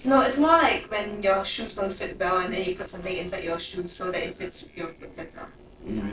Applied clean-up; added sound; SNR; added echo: neural separator model SepFormer DNS4.